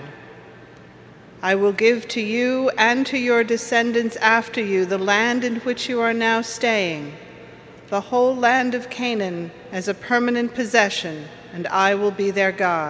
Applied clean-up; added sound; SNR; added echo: none; none; none; none.